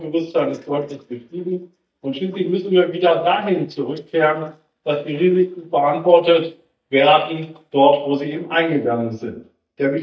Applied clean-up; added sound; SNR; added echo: neural mask model DeepFilterNet 3.